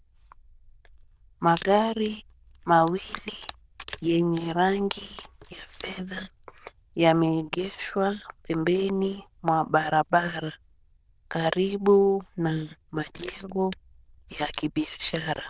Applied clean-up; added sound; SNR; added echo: neural diffusion model UNIVERSE++.